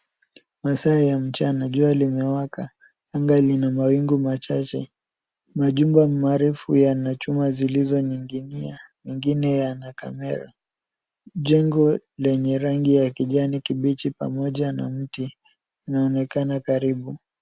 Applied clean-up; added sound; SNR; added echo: none; none; none; none.